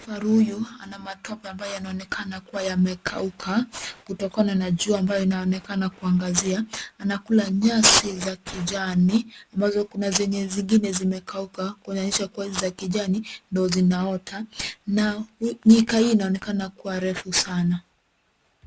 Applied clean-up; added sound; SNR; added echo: none; none; none; none.